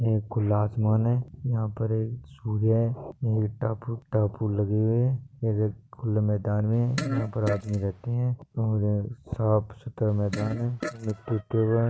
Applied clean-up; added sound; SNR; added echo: neural mask model RNNoise.